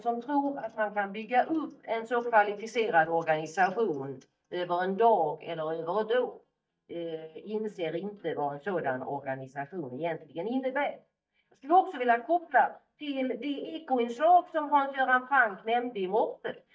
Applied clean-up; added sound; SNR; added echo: neural mask model DeepFilterNet 3.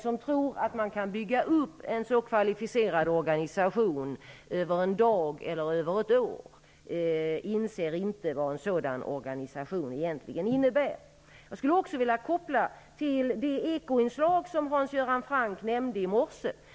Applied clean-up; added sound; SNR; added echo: none; none; none; none.